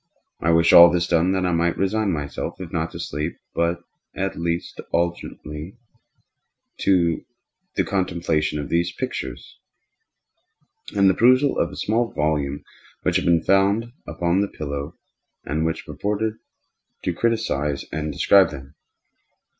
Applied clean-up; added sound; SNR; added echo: none; none; none; none.